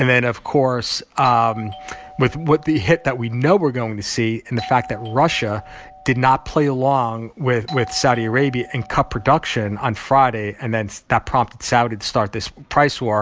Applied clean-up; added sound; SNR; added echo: none; Doorbell; 19 dB; none.